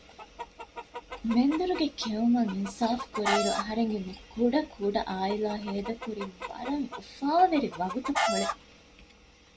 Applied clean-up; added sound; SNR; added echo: none; Chicken, rooster; 6 dB; none.